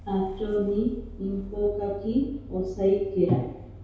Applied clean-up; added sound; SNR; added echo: none; Engine starting / Motor vehicle (road); 14 dB; reverberation time 0.8 s.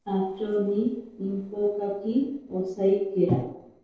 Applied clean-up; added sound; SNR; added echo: neural separator model SepFormer DNS4.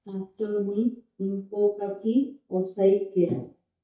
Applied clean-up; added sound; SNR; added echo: neural mask model DeepFilterNet 3.